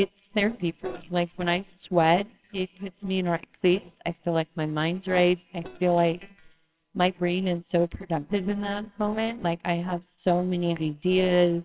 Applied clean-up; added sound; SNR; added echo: neural separator model SepFormer WHAMR!.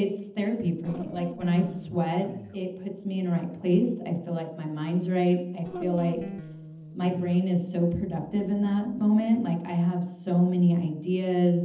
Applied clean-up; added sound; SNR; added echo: neural separator model SepFormer DNS4.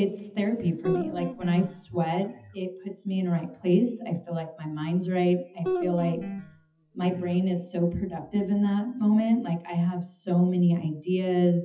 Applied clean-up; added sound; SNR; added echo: classical method WPE with log-MMSE.